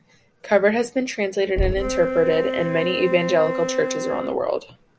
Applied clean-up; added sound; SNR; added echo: none; Knock + Wind instrument, woodwind instrument; 4 dB; none.